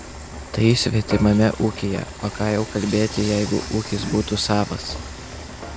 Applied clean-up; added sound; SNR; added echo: none; Frying (food) / Dishes, pots, and pans; 11 dB; none.